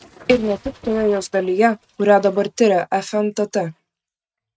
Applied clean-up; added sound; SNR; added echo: neural mask model RNNoise.